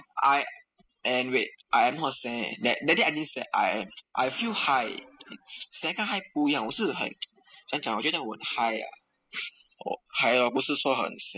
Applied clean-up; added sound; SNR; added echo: classical method spectral subtraction.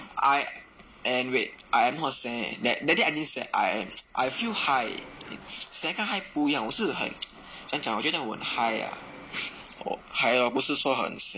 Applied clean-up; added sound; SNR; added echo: none; Engine / Mechanisms; 20 dB; none.